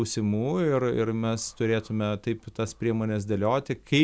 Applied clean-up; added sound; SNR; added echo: none; none; none; none.